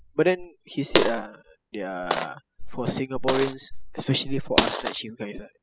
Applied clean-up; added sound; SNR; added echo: classical method spectral subtraction.